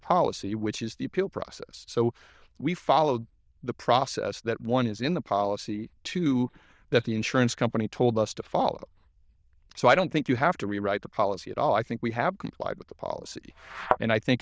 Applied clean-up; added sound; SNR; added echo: neural diffusion model UNIVERSE++.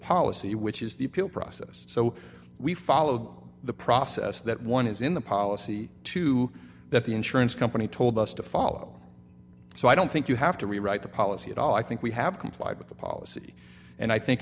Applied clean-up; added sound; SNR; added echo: none; none; none; none.